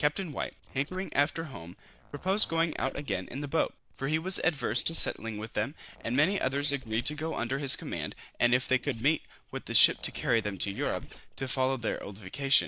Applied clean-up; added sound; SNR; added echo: neural separator model SepFormer DNS4.